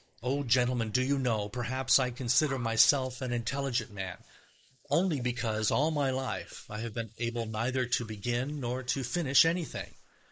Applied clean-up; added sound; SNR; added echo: neural mask model Resemble Enhance denoiser.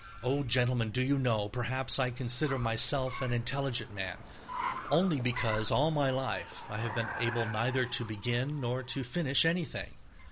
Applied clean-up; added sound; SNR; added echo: none; Car; 13 dB; none.